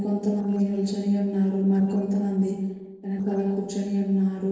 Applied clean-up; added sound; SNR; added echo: neural separator model SepFormer DNS4.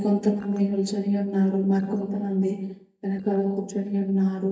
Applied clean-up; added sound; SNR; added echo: neural mask model DeepFilterNet 3.